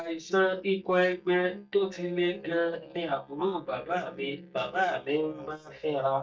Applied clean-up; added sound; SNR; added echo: neural mask model DeepFilterNet 3.